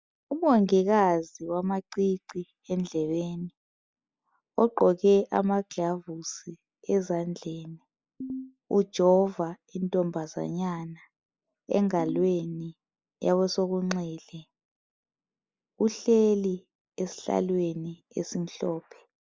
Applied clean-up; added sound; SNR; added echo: neural mask model Resemble Enhance denoiser.